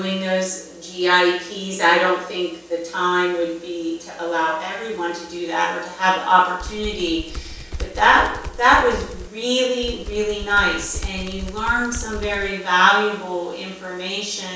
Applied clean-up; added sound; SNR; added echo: none; Typing; 10 dB; reverberation time 0.6 s.